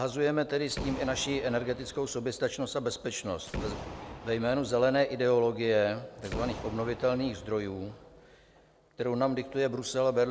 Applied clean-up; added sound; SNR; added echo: none; Boom; 13 dB; none.